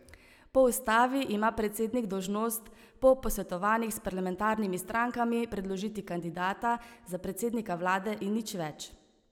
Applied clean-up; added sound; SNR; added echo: none; none; none; none.